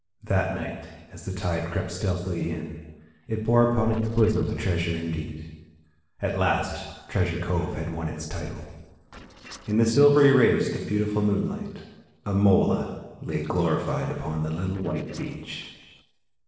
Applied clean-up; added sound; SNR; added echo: neural separator model SepFormer DNS4.